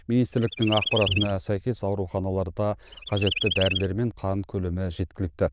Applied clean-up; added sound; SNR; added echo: neural diffusion model UNIVERSE++.